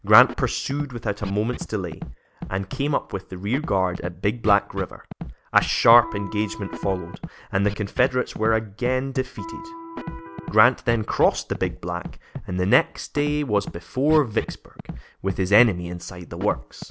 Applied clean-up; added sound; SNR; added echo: none; Scratching (performance technique) + Electric guitar; 12 dB; none.